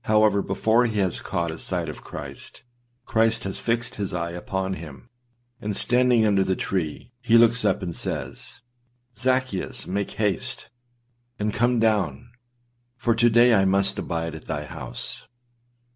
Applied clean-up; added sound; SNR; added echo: none; none; none; none.